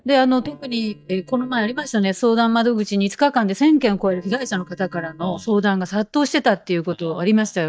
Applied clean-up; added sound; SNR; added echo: neural mask model DeepFilterNet 3.